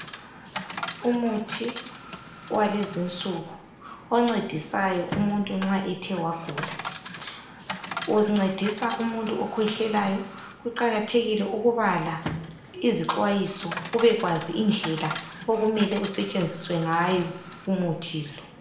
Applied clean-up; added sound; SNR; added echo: none; Coin (dropping) / Chatter; 12 dB; reverberation time 0.7 s.